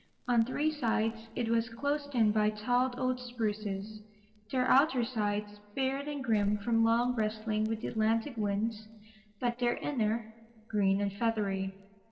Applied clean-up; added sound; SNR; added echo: neural separator model SepFormer DNS4.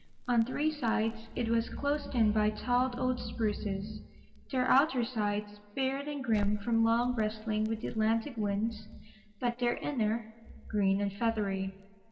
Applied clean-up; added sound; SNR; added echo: none; Crackle; 15 dB; reverberation time 1.4 s.